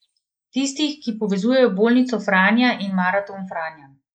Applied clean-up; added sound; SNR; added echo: neural mask model Resemble Enhance denoiser.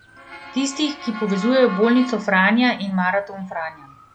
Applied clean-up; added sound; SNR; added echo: none; Motor vehicle (road) / Siren; 15 dB; none.